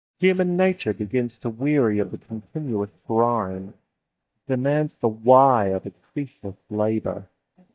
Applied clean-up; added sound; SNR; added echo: neural mask model DeepFilterNet 3.